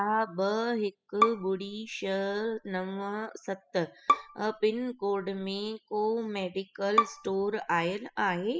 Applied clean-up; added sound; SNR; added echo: classical method spectral subtraction.